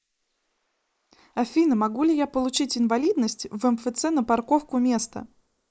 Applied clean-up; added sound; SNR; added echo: neural mask model Resemble Enhance denoiser.